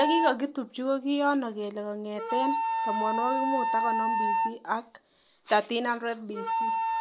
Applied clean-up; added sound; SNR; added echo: none; Wind instrument, woodwind instrument; 0 dB; none.